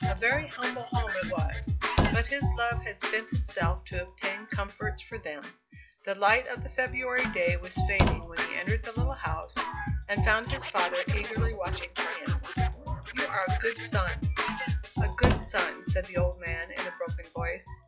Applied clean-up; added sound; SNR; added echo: classical method log-MMSE.